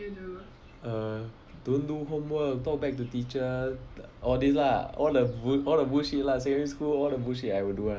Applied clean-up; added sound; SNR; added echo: none; none; none; none.